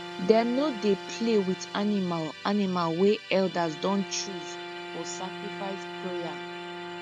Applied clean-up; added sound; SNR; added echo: none; Bowed string instrument + Musical instrument; 10 dB; none.